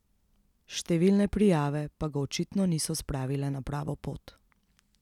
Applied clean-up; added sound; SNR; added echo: none; none; none; none.